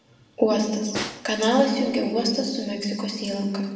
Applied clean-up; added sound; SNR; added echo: none; Snare drum; 15 dB; reverberation time 1.0 s.